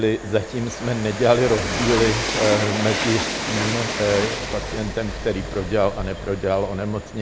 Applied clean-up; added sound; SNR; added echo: none; Train; 5 dB; none.